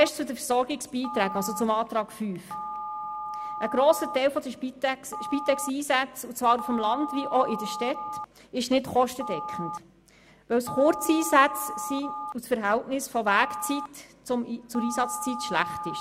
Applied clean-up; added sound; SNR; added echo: none; Telephone; 10 dB; none.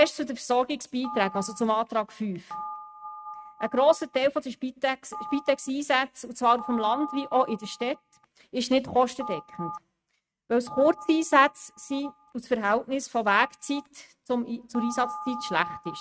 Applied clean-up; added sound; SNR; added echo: neural mask model RNNoise.